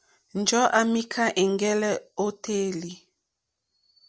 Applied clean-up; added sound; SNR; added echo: none; none; none; none.